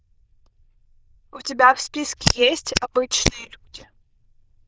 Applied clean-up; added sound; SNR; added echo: neural diffusion model UNIVERSE++.